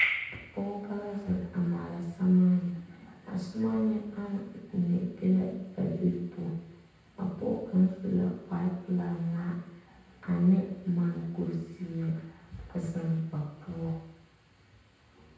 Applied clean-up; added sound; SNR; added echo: none; none; none; reverberation time 0.9 s.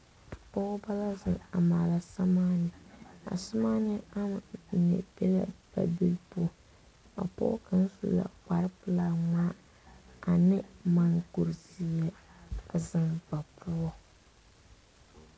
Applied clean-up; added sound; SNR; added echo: none; none; none; none.